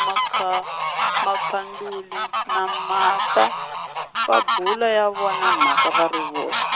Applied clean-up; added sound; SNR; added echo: none; Fowl; -1 dB; none.